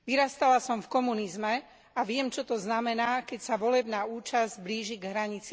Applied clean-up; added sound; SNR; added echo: none; none; none; none.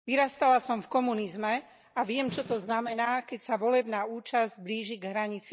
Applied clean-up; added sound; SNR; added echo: neural mask model DeepFilterNet 3.